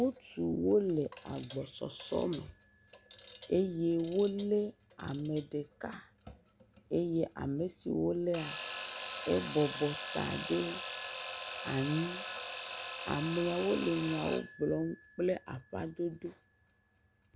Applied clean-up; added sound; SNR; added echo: none; Alarm / Clock; -2 dB; none.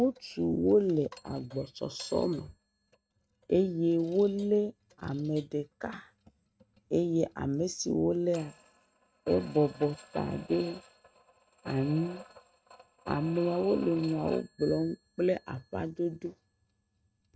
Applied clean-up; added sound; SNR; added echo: neural mask model RNNoise.